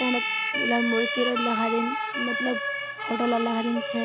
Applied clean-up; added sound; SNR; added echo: none; Siren; 1 dB; none.